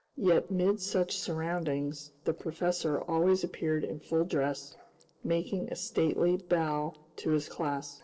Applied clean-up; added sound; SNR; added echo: neural separator model SepFormer DNS4.